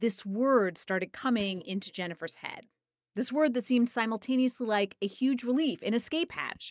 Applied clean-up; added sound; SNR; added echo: neural mask model DeepFilterNet 3.